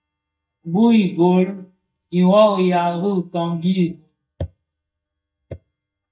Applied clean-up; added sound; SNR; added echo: neural mask model DeepFilterNet 3.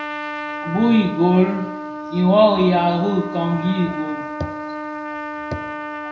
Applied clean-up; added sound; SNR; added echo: none; Trumpet; 9 dB; reverberation time 0.8 s.